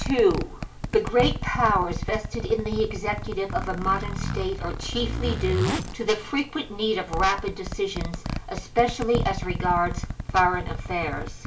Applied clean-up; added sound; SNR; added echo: none; Zipper (clothing); 5 dB; reverberation time 0.2 s.